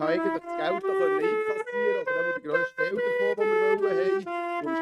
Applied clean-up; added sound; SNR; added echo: neural mask model RNNoise.